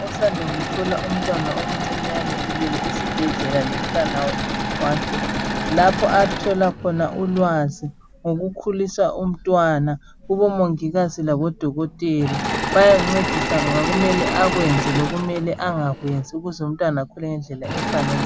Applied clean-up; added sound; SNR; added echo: none; Engine / Mechanisms; 4 dB; none.